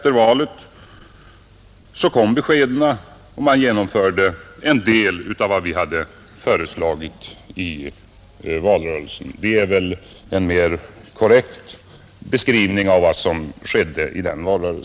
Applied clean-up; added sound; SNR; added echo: none; none; none; none.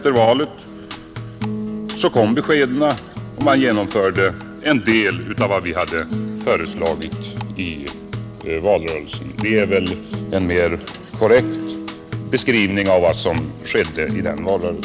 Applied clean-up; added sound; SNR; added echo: none; Acoustic guitar; 8 dB; none.